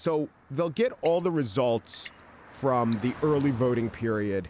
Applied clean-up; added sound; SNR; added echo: none; Traffic noise, roadway noise / Car + Drip / Sink (filling or washing) / Water tap, faucet / Water; 19 dB; none.